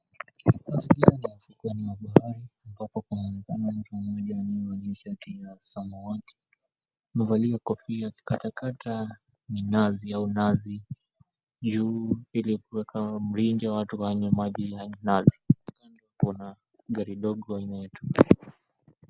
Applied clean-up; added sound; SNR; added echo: none; none; none; none.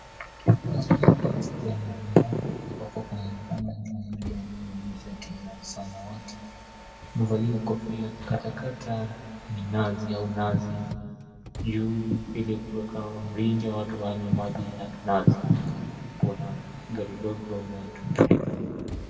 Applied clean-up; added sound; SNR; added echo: none; Mechanisms; 16 dB; reverberation time 2.1 s.